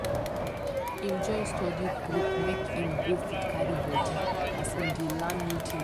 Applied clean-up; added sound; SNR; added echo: none; Crowd + Wind; -4 dB; none.